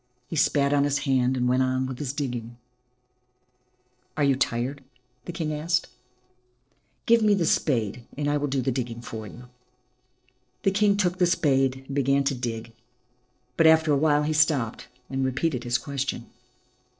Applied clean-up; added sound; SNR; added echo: neural separator model SepFormer DNS4.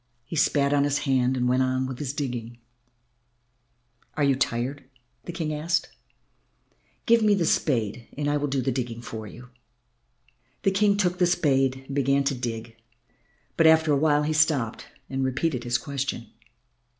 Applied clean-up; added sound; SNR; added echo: none; none; none; none.